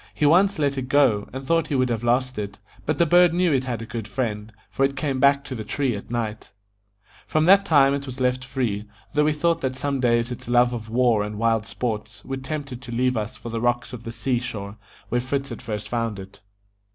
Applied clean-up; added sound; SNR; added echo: none; none; none; none.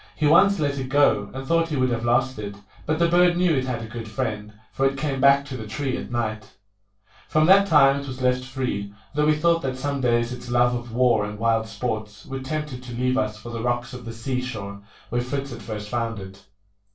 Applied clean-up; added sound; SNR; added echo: none; none; none; reverberation time 0.2 s.